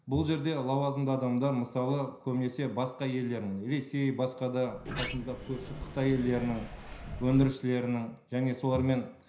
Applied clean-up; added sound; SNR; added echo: none; Sliding door; 10 dB; reverberation time 0.5 s.